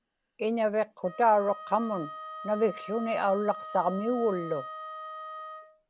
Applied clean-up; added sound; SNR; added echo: none; Wind instrument, woodwind instrument; 13 dB; none.